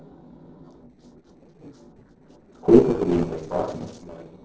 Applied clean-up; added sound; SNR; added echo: neural separator model SepFormer DNS4.